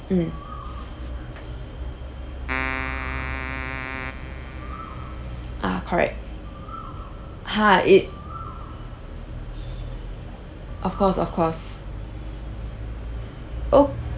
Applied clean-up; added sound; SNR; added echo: none; Keyboard (musical); 7 dB; none.